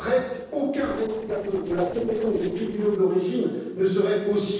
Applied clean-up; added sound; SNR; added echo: neural separator model SepFormer DNS4.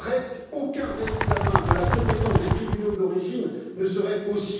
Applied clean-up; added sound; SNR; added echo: none; Bird; -3 dB; reverberation time 1.1 s.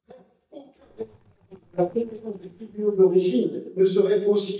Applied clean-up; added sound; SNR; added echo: neural mask model DeepFilterNet 3.